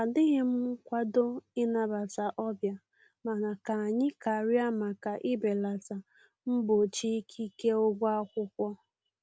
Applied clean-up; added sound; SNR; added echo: none; none; none; none.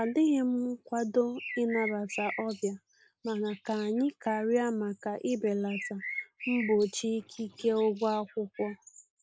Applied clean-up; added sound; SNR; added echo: neural mask model Resemble Enhance denoiser.